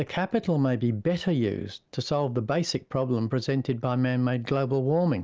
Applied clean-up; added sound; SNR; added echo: none; none; none; none.